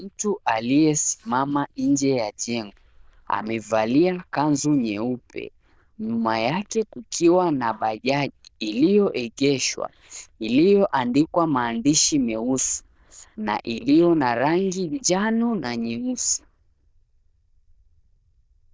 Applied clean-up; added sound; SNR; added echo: neural diffusion model UNIVERSE++.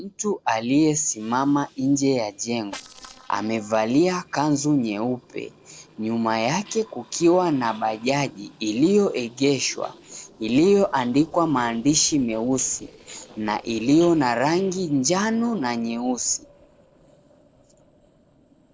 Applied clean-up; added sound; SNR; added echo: neural separator model SepFormer DNS4.